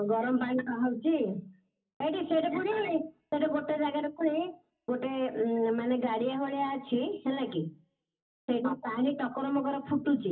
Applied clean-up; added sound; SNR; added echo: none; none; none; reverberation time 0.4 s.